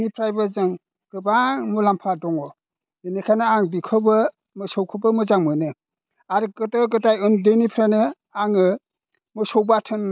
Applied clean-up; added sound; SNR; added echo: none; none; none; none.